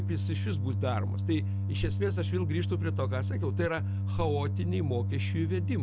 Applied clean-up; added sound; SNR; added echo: none; Organ; -3 dB; none.